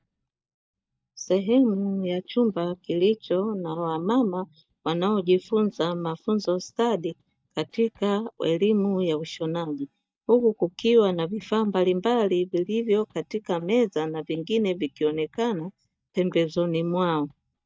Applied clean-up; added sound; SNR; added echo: neural mask model DeepFilterNet 3.